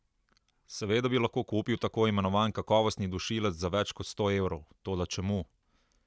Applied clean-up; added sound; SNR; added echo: none; none; none; none.